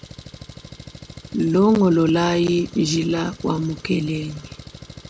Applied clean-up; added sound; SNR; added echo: none; Engine; 17 dB; none.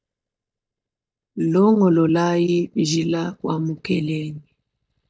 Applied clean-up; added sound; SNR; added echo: neural mask model DeepFilterNet 3.